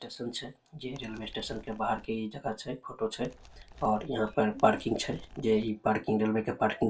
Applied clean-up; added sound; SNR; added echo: none; Animal; 19 dB; reverberation time 0.2 s.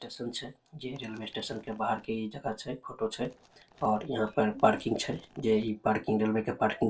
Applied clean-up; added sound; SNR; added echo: neural separator model SepFormer DNS4.